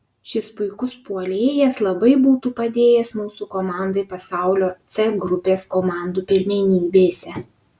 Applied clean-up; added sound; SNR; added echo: none; none; none; none.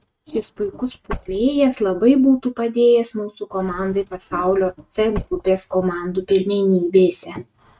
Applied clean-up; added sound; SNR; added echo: neural mask model RNNoise.